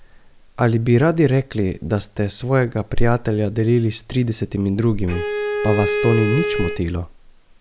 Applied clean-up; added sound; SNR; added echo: none; Bowed string instrument; 4 dB; none.